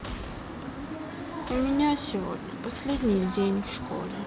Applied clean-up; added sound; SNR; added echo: none; Boom; 14 dB; none.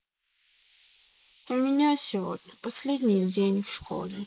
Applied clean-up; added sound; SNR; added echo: neural mask model Resemble Enhance denoiser.